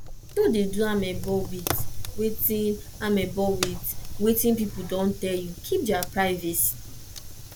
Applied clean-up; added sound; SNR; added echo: none; Fire; 6 dB; none.